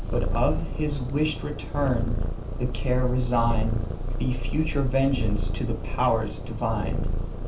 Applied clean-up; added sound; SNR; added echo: none; Purr; -1 dB; reverberation time 0.3 s.